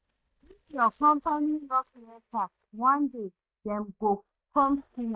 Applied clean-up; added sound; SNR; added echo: neural mask model DeepFilterNet 3.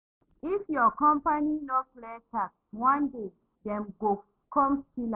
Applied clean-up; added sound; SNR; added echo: none; none; none; none.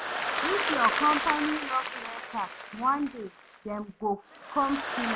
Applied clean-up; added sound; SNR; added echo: none; Applause; 2 dB; none.